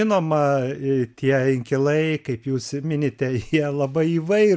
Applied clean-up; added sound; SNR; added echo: none; none; none; none.